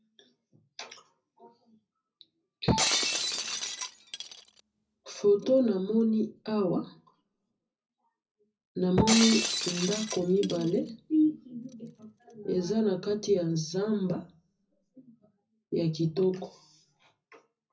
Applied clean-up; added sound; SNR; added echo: none; Shatter; 2 dB; reverberation time 0.4 s.